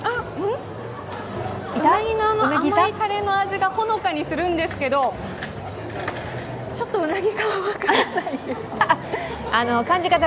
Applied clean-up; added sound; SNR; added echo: none; none; none; none.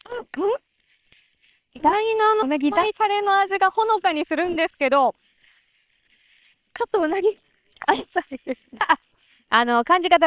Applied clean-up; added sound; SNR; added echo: neural separator model SepFormer WHAM!.